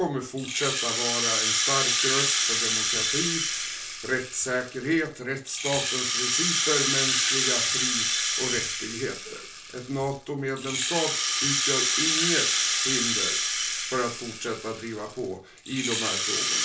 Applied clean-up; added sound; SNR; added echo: none; Rattle (instrument); -4 dB; reverberation time 0.2 s.